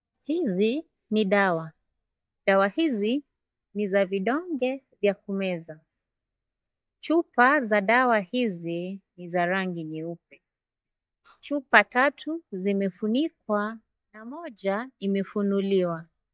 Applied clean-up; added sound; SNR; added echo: neural mask model DeepFilterNet 3.